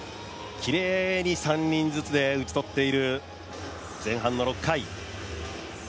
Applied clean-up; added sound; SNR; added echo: none; none; none; none.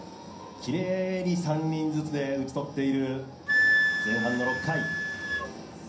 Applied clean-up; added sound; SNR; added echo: none; Wind instrument, woodwind instrument; 1 dB; reverberation time 0.6 s.